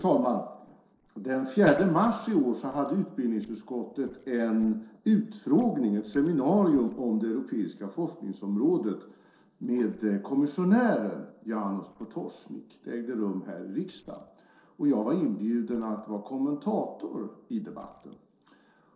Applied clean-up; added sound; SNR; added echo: neural separator model SepFormer DNS4.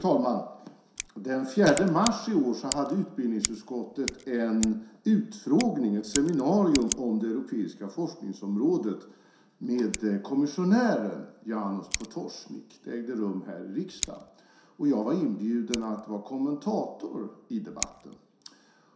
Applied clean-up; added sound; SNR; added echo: none; Scissors; 13 dB; reverberation time 0.7 s.